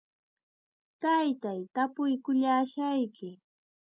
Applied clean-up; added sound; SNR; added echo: none; none; none; none.